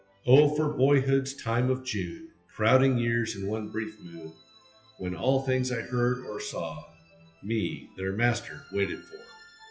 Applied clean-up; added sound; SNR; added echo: classical method WPE with log-MMSE.